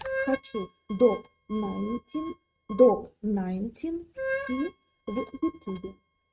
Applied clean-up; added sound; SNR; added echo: neural mask model RNNoise.